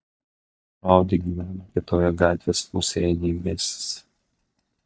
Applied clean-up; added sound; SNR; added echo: neural mask model DeepFilterNet 3.